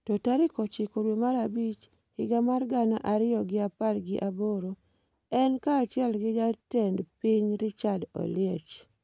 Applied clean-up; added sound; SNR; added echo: none; none; none; none.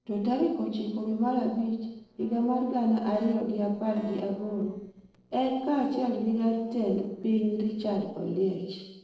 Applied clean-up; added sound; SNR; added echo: neural separator model SepFormer DNS4.